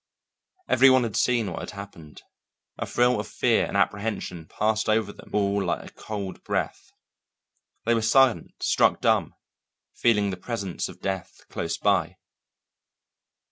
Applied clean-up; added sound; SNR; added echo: none; none; none; none.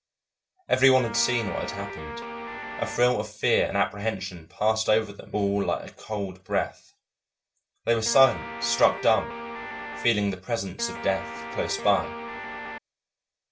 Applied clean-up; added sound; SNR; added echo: none; Guitar; 8 dB; reverberation time 0.2 s.